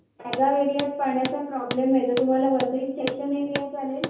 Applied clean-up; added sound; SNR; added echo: none; Hammer; 11 dB; reverberation time 0.7 s.